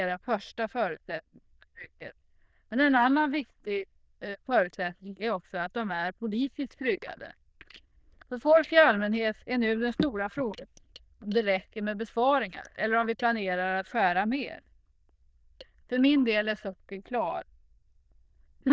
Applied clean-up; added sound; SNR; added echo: neural diffusion model UNIVERSE++.